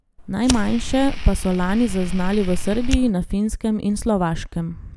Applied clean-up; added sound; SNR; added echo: none; Fire; 3 dB; none.